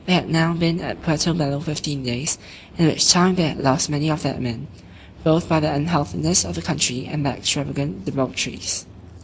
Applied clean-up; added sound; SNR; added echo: none; none; none; none.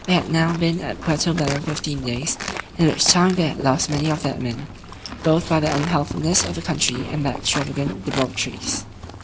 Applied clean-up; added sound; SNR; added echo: none; Livestock, farm animals, working animals; 11 dB; none.